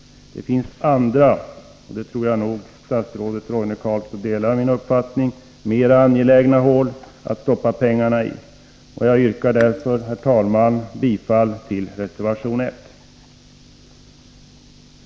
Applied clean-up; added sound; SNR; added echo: none; Raindrop / Drip; 16 dB; none.